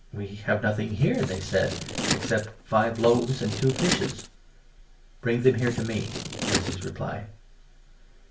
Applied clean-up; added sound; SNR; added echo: none; Scissors; 5 dB; reverberation time 0.3 s.